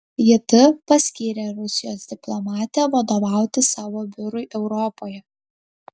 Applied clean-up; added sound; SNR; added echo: none; none; none; none.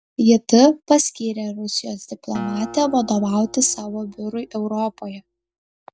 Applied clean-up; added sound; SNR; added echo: none; Acoustic guitar; 17 dB; none.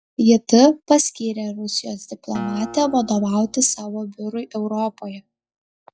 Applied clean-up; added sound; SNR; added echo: classical method log-MMSE.